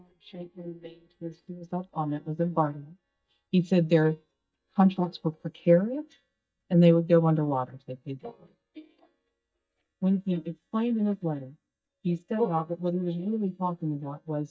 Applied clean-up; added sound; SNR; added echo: neural mask model DeepFilterNet 3.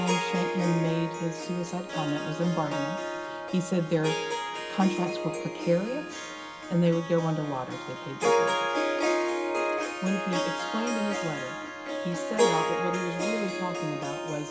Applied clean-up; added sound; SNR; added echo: none; Harp; 0 dB; reverberation time 2.4 s.